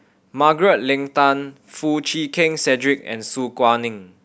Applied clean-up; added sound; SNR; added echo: none; none; none; none.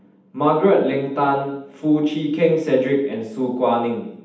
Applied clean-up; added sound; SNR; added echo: none; none; none; reverberation time 0.8 s.